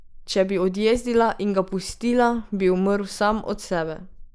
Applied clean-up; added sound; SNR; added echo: neural mask model Resemble Enhance denoiser.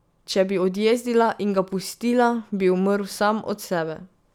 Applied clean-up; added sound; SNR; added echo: none; none; none; none.